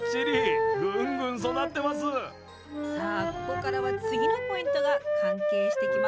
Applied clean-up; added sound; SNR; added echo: none; Wind instrument, woodwind instrument; -5 dB; none.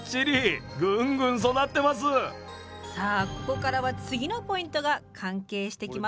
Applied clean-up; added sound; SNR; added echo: none; none; none; none.